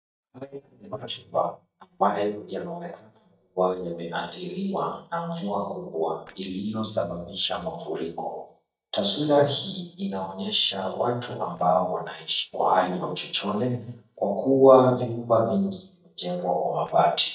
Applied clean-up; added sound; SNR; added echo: neural mask model DeepFilterNet 3.